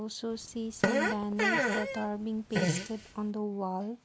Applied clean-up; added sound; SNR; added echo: none; Fart; -2 dB; none.